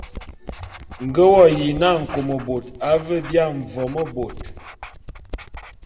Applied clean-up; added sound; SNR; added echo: none; Writing; 15 dB; reverberation time 0.8 s.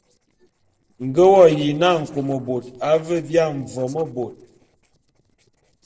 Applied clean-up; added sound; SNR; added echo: neural separator model SepFormer DNS4.